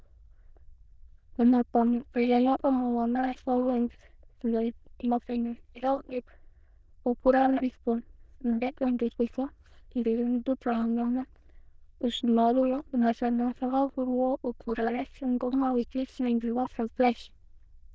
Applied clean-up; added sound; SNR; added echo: neural diffusion model UNIVERSE++.